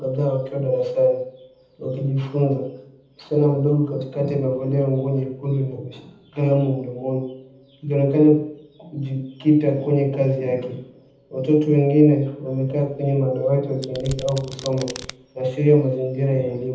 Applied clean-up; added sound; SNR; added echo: none; Domestic sounds, home sounds; 15 dB; reverberation time 0.8 s.